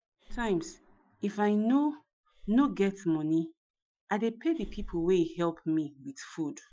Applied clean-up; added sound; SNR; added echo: classical method Wiener filter.